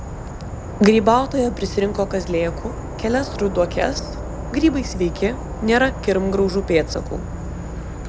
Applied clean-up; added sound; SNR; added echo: none; Insect / Frog; 8 dB; none.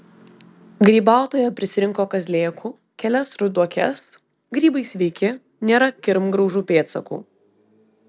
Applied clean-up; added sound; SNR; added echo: none; none; none; none.